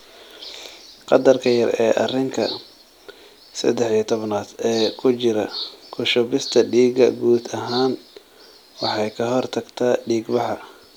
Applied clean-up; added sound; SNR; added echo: none; none; none; none.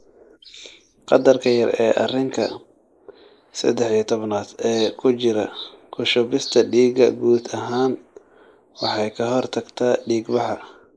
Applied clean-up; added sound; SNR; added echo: neural mask model Resemble Enhance denoiser.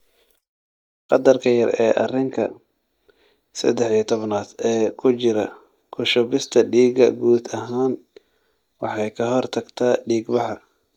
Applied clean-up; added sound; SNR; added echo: neural mask model DeepFilterNet 3.